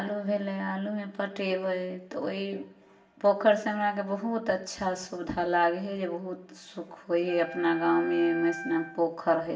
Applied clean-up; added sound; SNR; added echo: none; Wind instrument, woodwind instrument; 12 dB; reverberation time 0.6 s.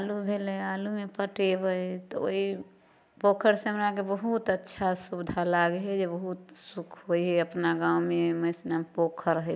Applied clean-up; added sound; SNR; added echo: none; none; none; none.